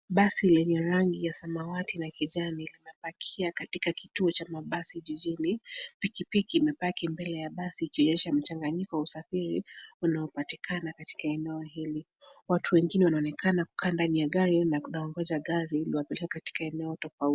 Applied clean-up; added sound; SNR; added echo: none; none; none; none.